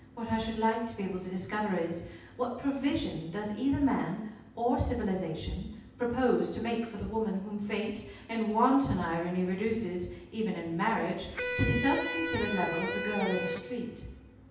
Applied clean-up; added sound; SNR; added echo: none; Electric guitar; 4 dB; reverberation time 0.9 s.